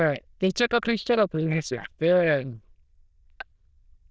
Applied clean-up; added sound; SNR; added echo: neural diffusion model UNIVERSE++.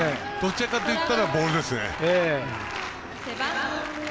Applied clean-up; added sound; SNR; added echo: none; none; none; none.